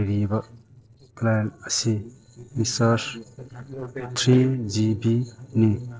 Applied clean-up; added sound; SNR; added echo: neural separator model SepFormer DNS4.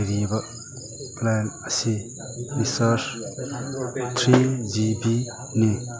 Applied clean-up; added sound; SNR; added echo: none; none; none; none.